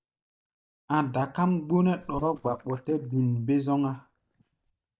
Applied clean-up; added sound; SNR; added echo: neural mask model DeepFilterNet 3.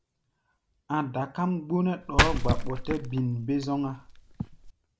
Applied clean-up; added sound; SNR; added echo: none; Splash, splatter; -1 dB; none.